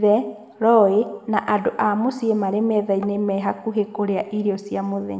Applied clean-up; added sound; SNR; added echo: none; Tap; 19 dB; reverberation time 1.2 s.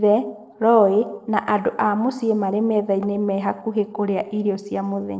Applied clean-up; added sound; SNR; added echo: neural separator model SepFormer DNS4.